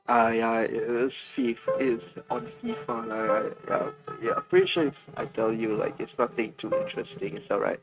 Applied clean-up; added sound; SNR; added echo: neural mask model RNNoise.